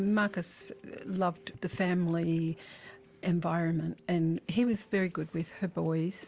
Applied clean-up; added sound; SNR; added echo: none; none; none; none.